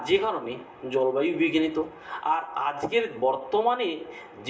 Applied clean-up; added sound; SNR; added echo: none; none; none; reverberation time 0.4 s.